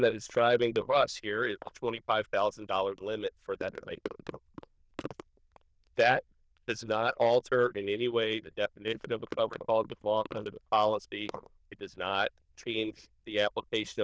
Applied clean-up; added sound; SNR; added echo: neural diffusion model UNIVERSE++.